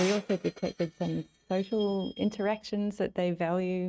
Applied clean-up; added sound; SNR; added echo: neural mask model RNNoise.